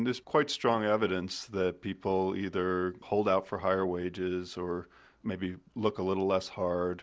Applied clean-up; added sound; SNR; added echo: none; none; none; none.